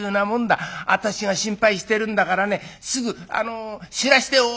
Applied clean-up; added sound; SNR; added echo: none; none; none; none.